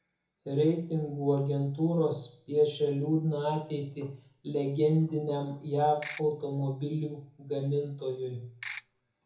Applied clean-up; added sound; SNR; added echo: none; Ratchet, pawl / Percussion; 5 dB; reverberation time 0.6 s.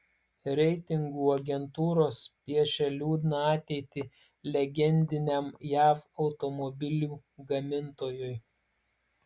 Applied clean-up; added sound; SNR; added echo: none; none; none; none.